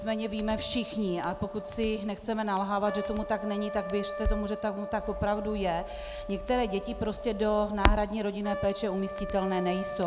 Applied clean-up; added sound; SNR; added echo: none; Trumpet + Crackle; 5 dB; none.